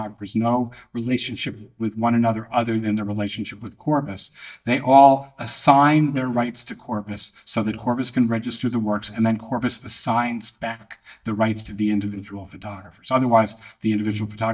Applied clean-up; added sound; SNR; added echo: neural mask model DeepFilterNet 3.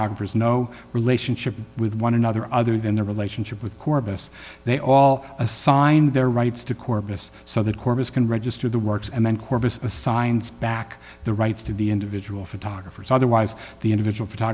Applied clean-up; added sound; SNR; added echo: none; none; none; none.